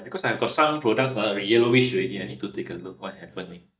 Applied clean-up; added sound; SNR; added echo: neural mask model DeepFilterNet 3.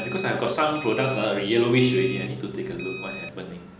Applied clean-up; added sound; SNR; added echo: none; Alarm; 15 dB; none.